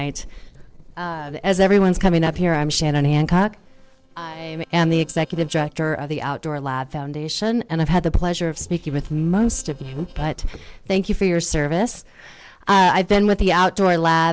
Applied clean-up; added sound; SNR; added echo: neural separator model SepFormer DNS4.